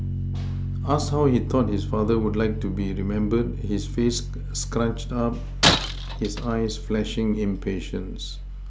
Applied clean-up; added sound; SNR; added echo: none; Shatter + Piano; 2 dB; none.